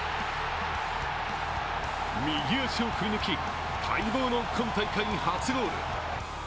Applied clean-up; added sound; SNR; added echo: none; none; none; none.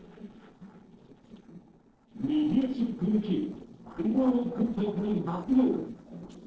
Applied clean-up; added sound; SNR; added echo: neural separator model SepFormer DNS4.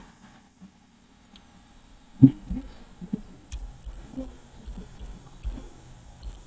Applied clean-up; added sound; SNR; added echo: neural mask model DeepFilterNet 3.